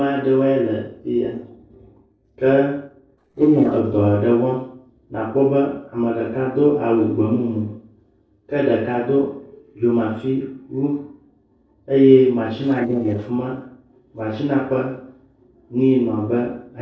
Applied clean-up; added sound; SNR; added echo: neural separator model SepFormer DNS4.